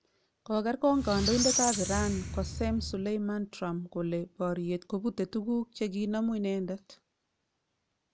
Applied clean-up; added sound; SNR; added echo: none; Squeak; 0 dB; none.